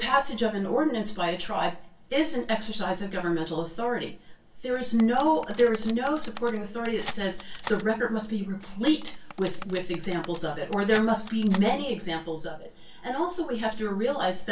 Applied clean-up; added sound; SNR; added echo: none; Cutlery, silverware; 15 dB; reverberation time 0.2 s.